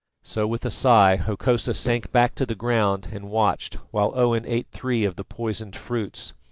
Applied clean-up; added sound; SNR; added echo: neural mask model DeepFilterNet 3.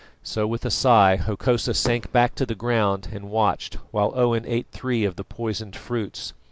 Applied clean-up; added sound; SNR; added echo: none; Fireworks; 19 dB; none.